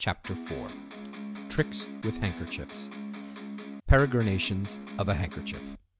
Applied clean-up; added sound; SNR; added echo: none; Electric guitar; 9 dB; none.